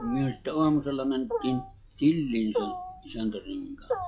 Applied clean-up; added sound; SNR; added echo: classical method log-MMSE.